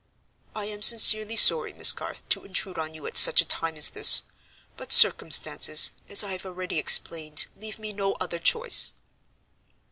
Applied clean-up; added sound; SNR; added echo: none; none; none; none.